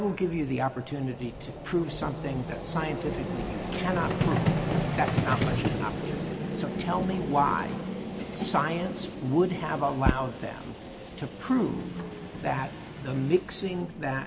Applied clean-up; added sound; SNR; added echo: none; Vehicle; 3 dB; none.